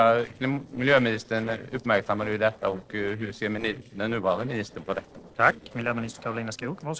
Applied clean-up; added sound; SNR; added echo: neural separator model SepFormer DNS4.